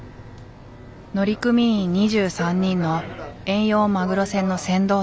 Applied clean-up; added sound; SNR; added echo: none; none; none; none.